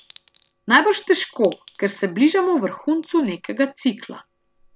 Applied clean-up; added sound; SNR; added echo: none; Chink, clink; 17 dB; none.